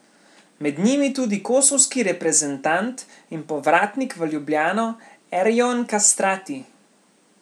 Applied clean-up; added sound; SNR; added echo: none; none; none; none.